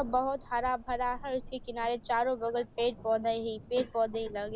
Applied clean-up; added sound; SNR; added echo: none; Thunder; 16 dB; none.